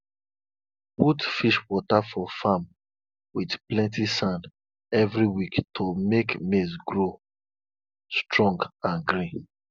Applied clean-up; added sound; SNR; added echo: none; none; none; none.